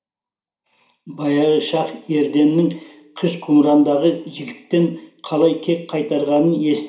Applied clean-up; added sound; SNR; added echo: none; none; none; reverberation time 0.5 s.